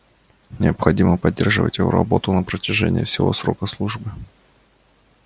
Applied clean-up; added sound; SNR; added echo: none; none; none; none.